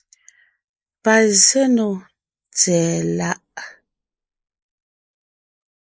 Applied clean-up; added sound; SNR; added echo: neural mask model Resemble Enhance denoiser.